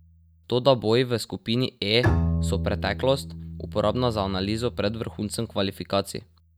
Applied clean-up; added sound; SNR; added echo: none; Bowed string instrument; 6 dB; none.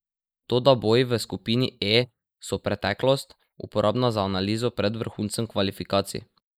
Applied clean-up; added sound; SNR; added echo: neural mask model Resemble Enhance denoiser.